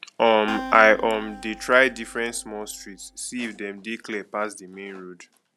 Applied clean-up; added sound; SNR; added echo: none; Acoustic guitar; 15 dB; none.